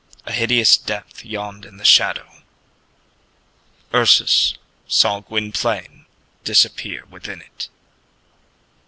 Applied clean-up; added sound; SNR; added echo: none; none; none; none.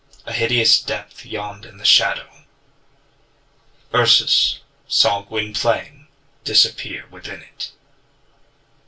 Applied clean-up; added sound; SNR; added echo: none; none; none; reverberation time 0.2 s.